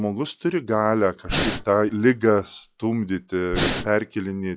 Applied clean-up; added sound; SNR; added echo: classical method log-MMSE.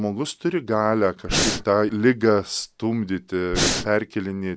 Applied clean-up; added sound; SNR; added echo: none; Breathing; -1 dB; none.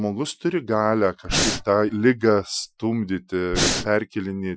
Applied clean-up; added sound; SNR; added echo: classical method Wiener filter.